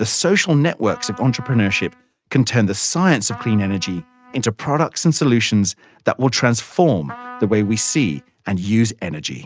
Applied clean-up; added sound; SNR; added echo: neural mask model RNNoise.